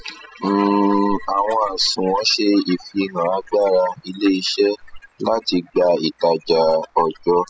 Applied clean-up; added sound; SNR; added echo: classical method spectral subtraction.